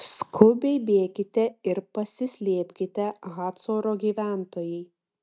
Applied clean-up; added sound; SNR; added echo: none; none; none; none.